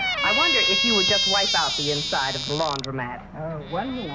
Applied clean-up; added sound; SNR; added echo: none; Squeak; -2 dB; none.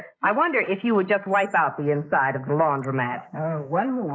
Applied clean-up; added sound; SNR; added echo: neural mask model Resemble Enhance denoiser.